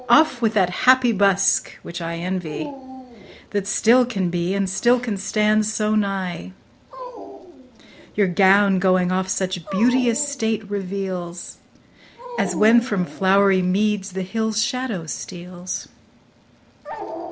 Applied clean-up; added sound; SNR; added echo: none; Dog; 16 dB; none.